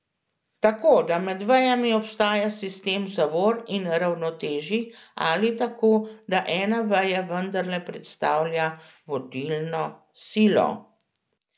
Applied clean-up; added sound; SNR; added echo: none; none; none; none.